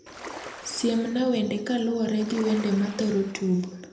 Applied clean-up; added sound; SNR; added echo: none; Ocean; 16 dB; reverberation time 0.7 s.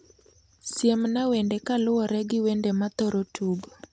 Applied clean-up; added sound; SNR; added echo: none; none; none; none.